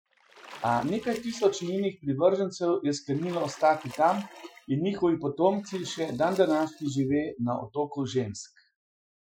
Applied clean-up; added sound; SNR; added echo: classical method Wiener filter.